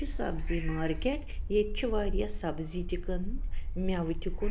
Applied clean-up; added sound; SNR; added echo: none; Bark; -1 dB; none.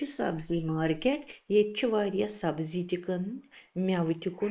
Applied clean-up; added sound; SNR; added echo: neural mask model Resemble Enhance denoiser.